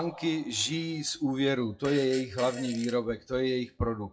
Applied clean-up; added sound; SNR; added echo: classical method WPE with log-MMSE.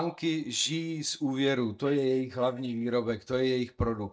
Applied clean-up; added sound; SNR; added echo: neural mask model DeepFilterNet 3.